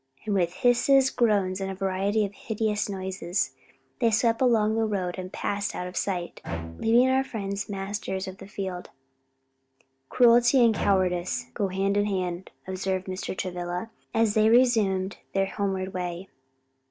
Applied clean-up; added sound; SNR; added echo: none; Bowed string instrument; 12 dB; none.